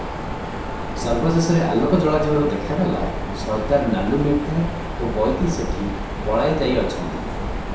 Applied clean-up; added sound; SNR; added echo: none; Mechanisms; 5 dB; reverberation time 0.7 s.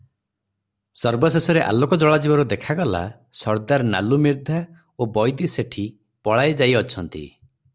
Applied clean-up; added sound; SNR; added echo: none; none; none; none.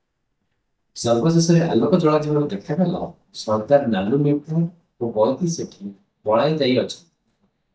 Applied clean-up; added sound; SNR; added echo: neural mask model DeepFilterNet 3.